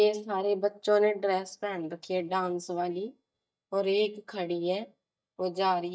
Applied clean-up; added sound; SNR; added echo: neural mask model DeepFilterNet 3.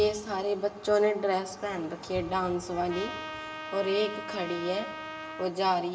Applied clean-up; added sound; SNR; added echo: none; Trumpet; 10 dB; reverberation time 0.8 s.